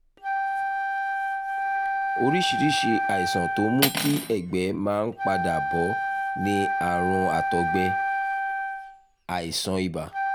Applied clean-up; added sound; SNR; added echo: none; Cutlery, silverware + Wind instrument, woodwind instrument; -1 dB; none.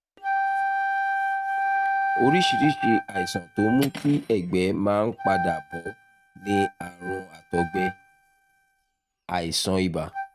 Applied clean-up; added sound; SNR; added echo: neural mask model RNNoise.